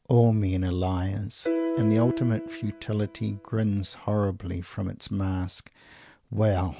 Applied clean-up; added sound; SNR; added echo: none; Piano; 6 dB; none.